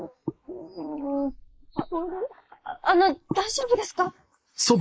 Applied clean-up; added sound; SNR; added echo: neural mask model Resemble Enhance denoiser.